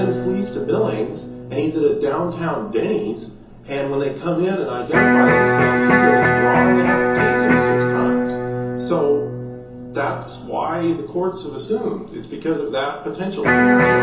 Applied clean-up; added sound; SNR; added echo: none; Electric guitar; -3 dB; reverberation time 0.6 s.